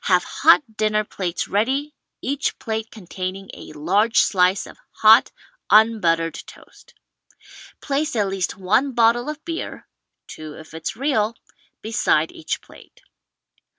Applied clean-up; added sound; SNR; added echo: none; none; none; none.